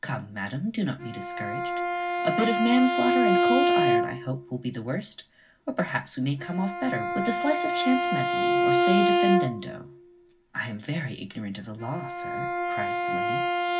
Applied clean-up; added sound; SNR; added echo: none; Bowed string instrument; -2 dB; reverberation time 0.4 s.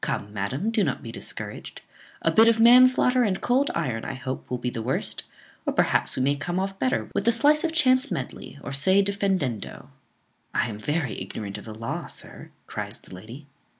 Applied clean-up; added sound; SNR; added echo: none; none; none; none.